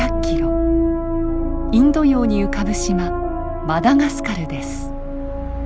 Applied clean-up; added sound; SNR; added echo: none; none; none; none.